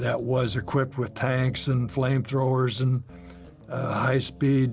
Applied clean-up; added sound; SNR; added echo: none; none; none; none.